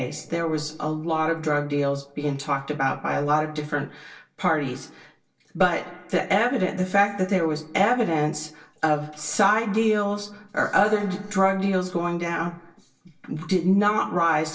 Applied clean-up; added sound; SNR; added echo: none; none; none; reverberation time 0.2 s.